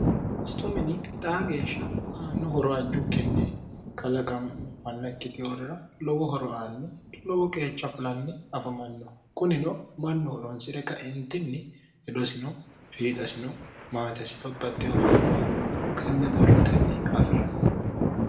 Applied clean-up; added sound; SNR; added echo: none; Thunder; -3 dB; reverberation time 0.6 s.